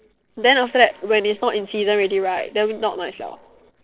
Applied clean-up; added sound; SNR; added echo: neural separator model SepFormer DNS4.